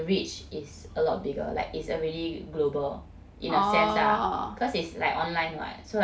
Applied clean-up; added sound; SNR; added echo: none; none; none; none.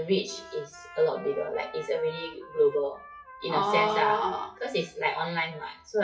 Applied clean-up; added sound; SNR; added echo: classical method WPE with log-MMSE.